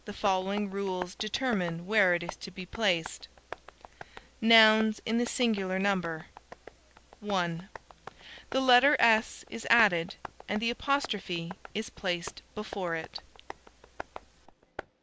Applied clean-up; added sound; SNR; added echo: none; Tap; 17 dB; none.